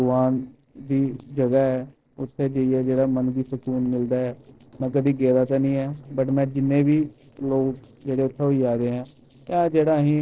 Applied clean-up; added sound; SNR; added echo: neural separator model SepFormer DNS4.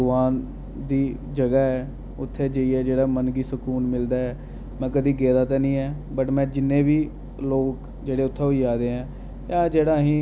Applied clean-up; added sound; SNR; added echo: none; none; none; none.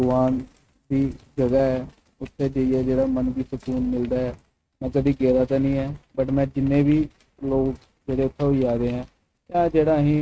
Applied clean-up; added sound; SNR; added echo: neural mask model RNNoise.